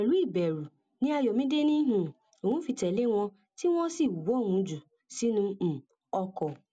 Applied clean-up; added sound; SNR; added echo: none; none; none; none.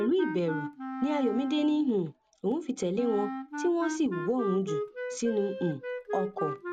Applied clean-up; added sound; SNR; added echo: none; Wind instrument, woodwind instrument; 7 dB; none.